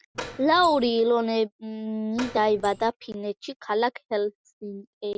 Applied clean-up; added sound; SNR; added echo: none; Door; 13 dB; none.